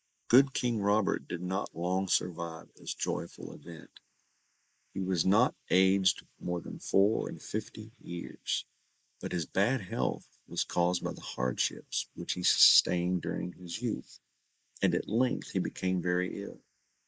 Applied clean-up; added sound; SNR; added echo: neural mask model Resemble Enhance denoiser.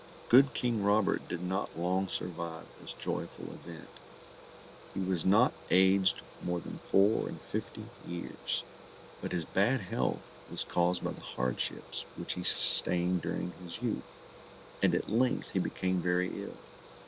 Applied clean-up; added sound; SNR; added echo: none; Mechanical fan; 20 dB; none.